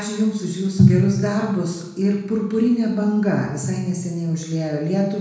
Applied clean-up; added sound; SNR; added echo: none; none; none; reverberation time 0.9 s.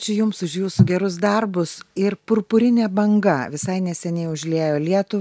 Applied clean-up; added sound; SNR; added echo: none; none; none; none.